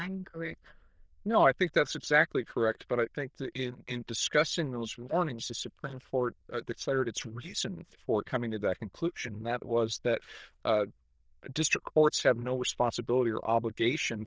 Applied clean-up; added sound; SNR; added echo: neural diffusion model UNIVERSE++.